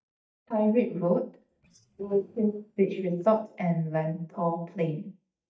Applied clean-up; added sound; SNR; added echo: neural mask model DeepFilterNet 3.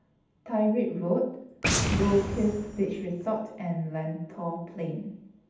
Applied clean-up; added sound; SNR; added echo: none; Boom; 4 dB; reverberation time 0.8 s.